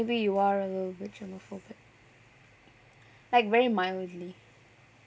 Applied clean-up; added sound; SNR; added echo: none; none; none; none.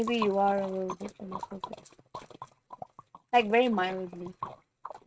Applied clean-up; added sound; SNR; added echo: neural mask model RNNoise.